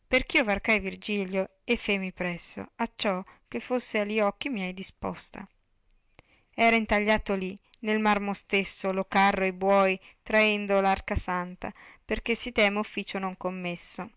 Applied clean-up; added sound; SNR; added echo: none; none; none; none.